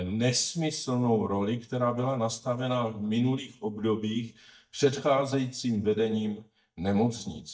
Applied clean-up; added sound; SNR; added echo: neural mask model DeepFilterNet 3.